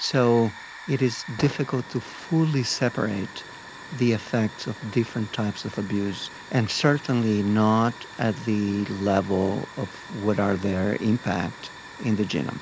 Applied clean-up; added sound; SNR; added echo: none; Hiss / Fire; 16 dB; none.